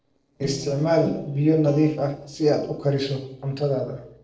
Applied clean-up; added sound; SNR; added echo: neural separator model SepFormer DNS4.